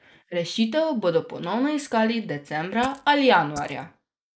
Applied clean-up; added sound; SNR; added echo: neural mask model Resemble Enhance denoiser.